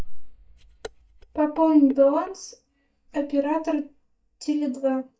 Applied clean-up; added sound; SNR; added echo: neural mask model DeepFilterNet 3.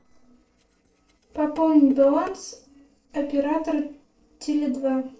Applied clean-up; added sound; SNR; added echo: neural separator model SepFormer DNS4.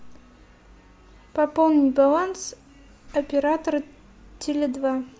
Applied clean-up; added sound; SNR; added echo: none; none; none; none.